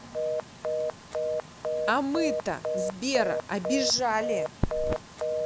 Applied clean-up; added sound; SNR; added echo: none; Telephone; 0 dB; none.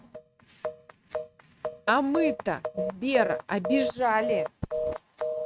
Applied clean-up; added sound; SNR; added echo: neural mask model RNNoise.